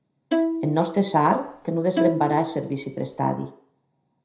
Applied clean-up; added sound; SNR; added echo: none; Bowed string instrument; 3 dB; reverberation time 0.5 s.